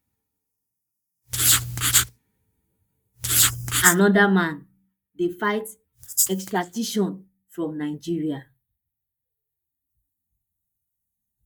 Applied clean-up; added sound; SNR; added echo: neural mask model DeepFilterNet 3.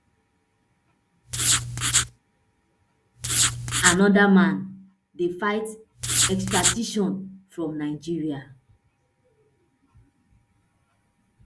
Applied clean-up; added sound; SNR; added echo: none; Writing; -4 dB; none.